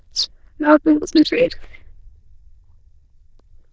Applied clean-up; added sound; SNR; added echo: neural diffusion model UNIVERSE++.